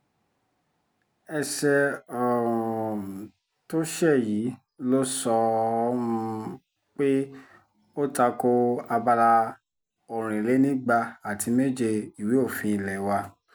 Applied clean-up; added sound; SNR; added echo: none; none; none; none.